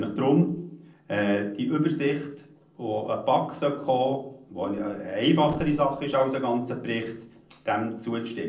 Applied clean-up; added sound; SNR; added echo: neural separator model SepFormer DNS4.